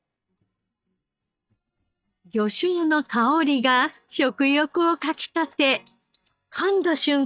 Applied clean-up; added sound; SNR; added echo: neural mask model DeepFilterNet 3.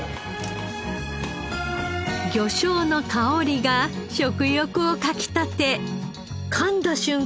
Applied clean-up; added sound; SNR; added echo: none; none; none; none.